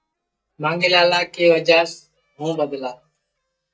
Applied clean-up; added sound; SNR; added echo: neural mask model DeepFilterNet 3.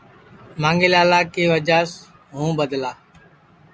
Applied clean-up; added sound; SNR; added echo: none; none; none; none.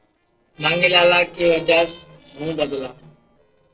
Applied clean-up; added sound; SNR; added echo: neural separator model SepFormer DNS4.